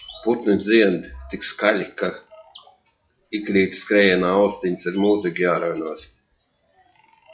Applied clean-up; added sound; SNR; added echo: classical method log-MMSE.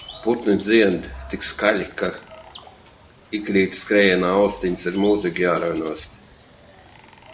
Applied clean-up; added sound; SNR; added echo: none; Bird; 18 dB; none.